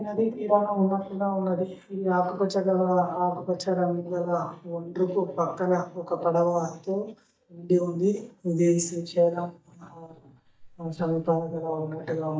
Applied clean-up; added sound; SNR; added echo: neural mask model DeepFilterNet 3.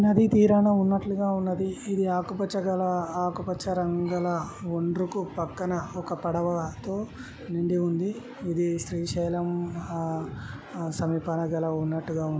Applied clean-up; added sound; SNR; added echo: none; none; none; none.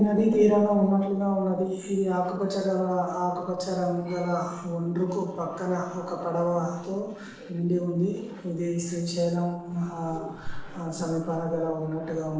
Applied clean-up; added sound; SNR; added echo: neural separator model SepFormer DNS4.